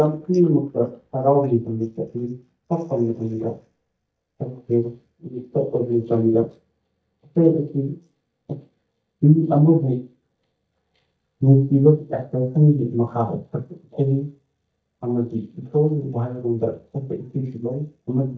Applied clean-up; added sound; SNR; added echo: neural mask model DeepFilterNet 3.